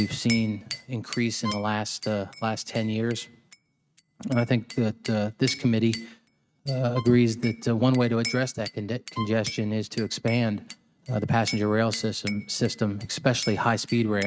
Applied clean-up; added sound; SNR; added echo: neural mask model RNNoise.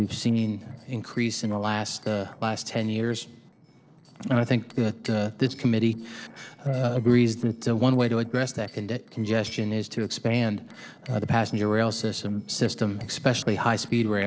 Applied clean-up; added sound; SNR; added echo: neural separator model SepFormer DNS4.